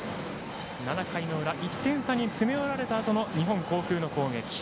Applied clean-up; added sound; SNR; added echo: none; none; none; none.